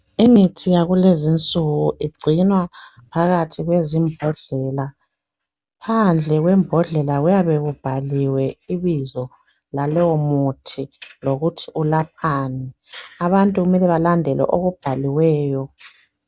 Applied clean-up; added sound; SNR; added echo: none; none; none; none.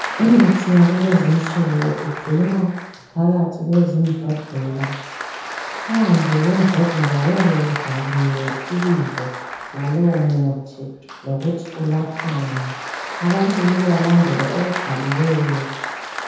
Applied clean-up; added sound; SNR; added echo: none; Applause; 10 dB; reverberation time 0.9 s.